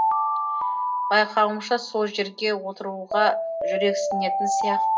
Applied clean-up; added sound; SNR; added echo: none; Alarm; 0 dB; reverberation time 0.2 s.